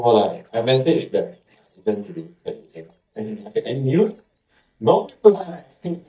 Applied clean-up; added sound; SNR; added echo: neural mask model DeepFilterNet 3.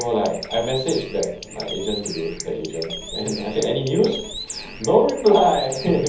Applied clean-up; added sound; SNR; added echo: none; Bird; 12 dB; reverberation time 0.7 s.